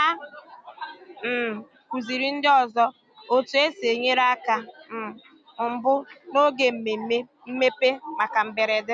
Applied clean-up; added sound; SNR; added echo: none; none; none; none.